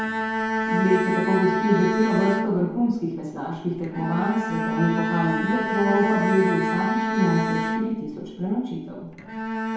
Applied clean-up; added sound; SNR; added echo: none; Bowed string instrument; 2 dB; reverberation time 0.8 s.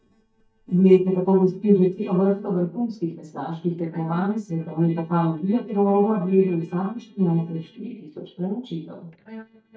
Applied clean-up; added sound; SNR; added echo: neural mask model DeepFilterNet 3.